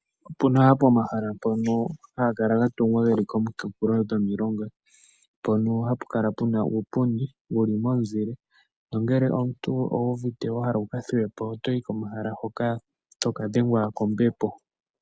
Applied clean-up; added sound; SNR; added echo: none; none; none; none.